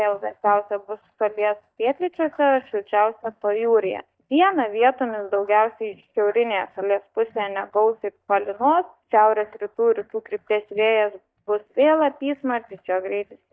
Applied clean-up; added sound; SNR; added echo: neural mask model DeepFilterNet 3.